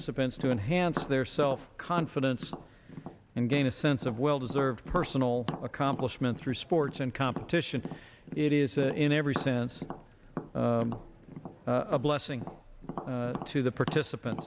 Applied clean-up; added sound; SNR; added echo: none; Tap; 12 dB; none.